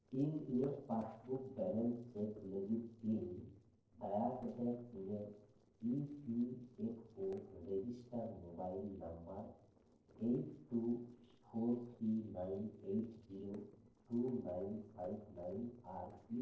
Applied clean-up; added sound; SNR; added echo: neural separator model SepFormer DNS4.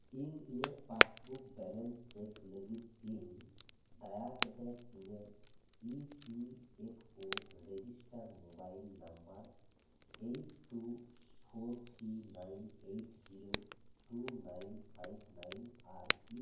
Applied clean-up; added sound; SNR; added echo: none; Crackle; -5 dB; reverberation time 0.6 s.